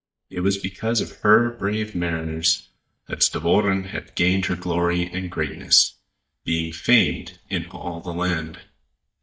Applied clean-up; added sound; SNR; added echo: neural mask model DeepFilterNet 3.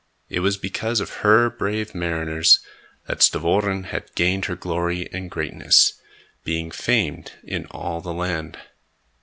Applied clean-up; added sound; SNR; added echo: none; none; none; none.